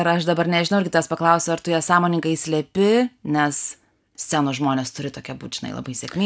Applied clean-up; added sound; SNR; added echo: none; none; none; none.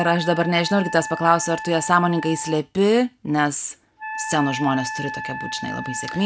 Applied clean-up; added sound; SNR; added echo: none; Wind instrument, woodwind instrument; 11 dB; none.